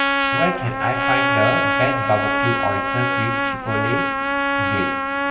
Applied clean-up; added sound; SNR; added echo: none; Trumpet; -4 dB; reverberation time 1.2 s.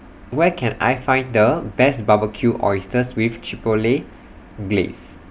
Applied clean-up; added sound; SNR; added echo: none; none; none; none.